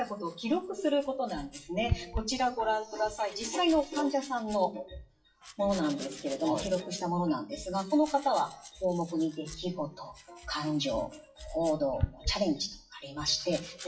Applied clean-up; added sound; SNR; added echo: classical method WPE with log-MMSE.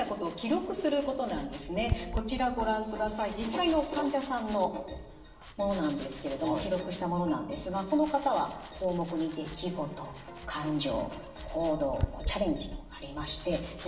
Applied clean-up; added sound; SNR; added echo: none; Domestic sounds, home sounds; 10 dB; reverberation time 0.9 s.